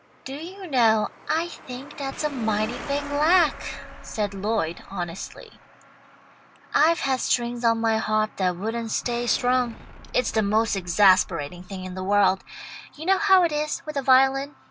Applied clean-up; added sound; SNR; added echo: none; Explosion + Truck; 17 dB; none.